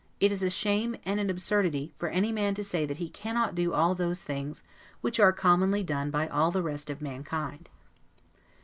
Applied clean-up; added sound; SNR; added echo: none; none; none; none.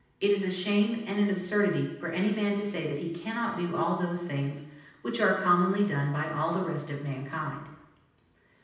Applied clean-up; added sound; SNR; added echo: none; none; none; reverberation time 0.9 s.